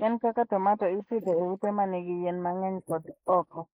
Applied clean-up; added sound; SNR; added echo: neural mask model Resemble Enhance denoiser.